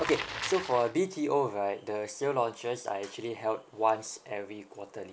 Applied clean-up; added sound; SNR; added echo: none; Bicycle; 13 dB; none.